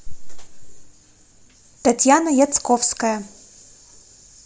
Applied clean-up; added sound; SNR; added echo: none; none; none; none.